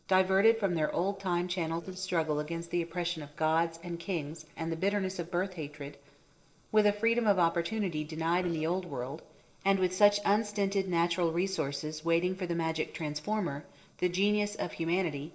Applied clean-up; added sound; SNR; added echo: neural separator model SepFormer DNS4.